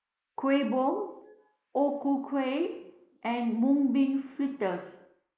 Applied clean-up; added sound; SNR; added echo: neural mask model Resemble Enhance denoiser.